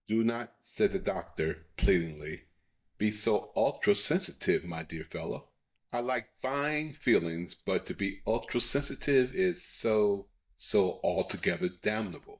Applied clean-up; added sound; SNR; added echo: neural mask model DeepFilterNet 3.